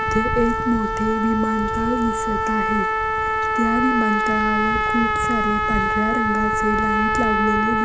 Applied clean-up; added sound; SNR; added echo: none; Trumpet; -2 dB; none.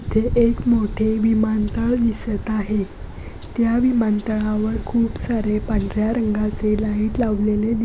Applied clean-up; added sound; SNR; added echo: none; none; none; none.